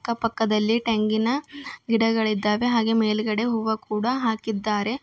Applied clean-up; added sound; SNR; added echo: none; none; none; none.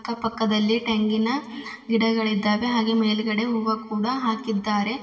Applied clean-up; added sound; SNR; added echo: none; none; none; reverberation time 2.0 s.